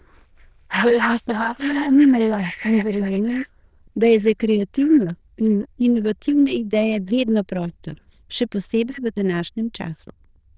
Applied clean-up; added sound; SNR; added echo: neural diffusion model UNIVERSE++.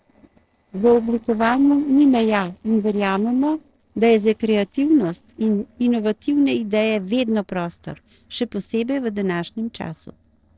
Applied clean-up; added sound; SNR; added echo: neural separator model SepFormer DNS4.